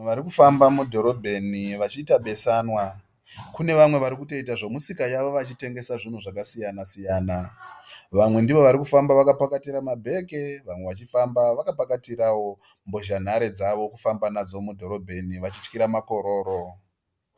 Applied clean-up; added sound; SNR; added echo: none; none; none; none.